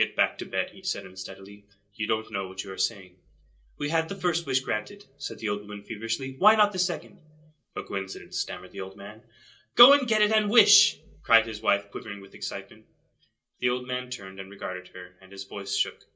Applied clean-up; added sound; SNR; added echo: none; none; none; reverberation time 0.2 s.